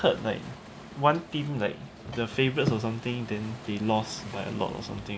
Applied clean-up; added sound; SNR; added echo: none; Waves, surf; 18 dB; none.